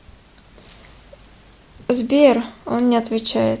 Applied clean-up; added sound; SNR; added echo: none; none; none; none.